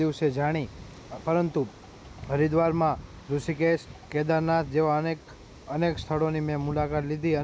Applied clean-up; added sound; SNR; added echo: none; none; none; none.